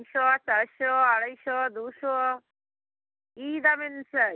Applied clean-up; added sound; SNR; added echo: none; none; none; none.